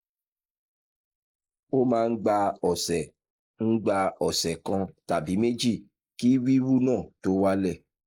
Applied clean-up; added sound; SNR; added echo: neural mask model Resemble Enhance denoiser.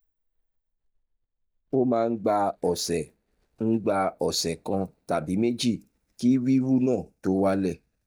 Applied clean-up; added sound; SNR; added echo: neural mask model DeepFilterNet 3.